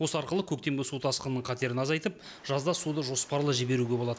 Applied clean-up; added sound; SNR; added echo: none; none; none; none.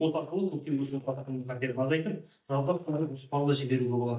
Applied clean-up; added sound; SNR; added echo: neural mask model DeepFilterNet 3.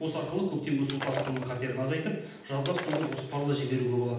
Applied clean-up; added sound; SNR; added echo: none; Shatter; 8 dB; reverberation time 0.8 s.